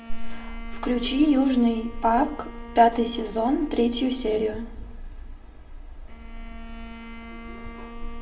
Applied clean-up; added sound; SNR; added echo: none; Bowed string instrument; 18 dB; reverberation time 0.5 s.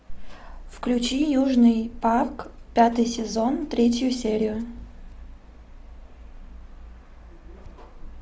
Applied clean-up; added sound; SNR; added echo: none; none; none; none.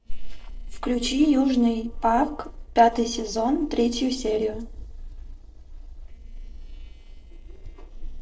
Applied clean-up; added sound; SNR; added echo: neural separator model SepFormer DNS4.